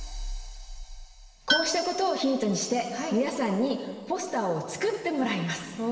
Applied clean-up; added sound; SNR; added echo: none; Tools; 6 dB; reverberation time 2.1 s.